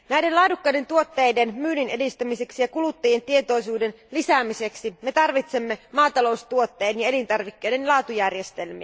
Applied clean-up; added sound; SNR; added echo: none; none; none; none.